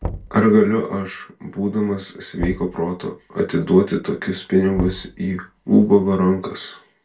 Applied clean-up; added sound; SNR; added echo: none; Knock / Wood; 16 dB; reverberation time 0.2 s.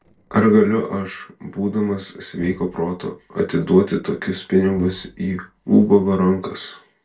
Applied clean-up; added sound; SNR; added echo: neural separator model SepFormer DNS4.